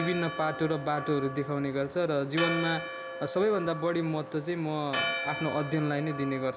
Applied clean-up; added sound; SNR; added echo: none; Church bell; 7 dB; none.